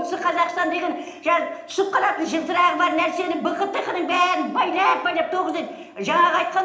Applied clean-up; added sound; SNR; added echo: none; none; none; reverberation time 0.8 s.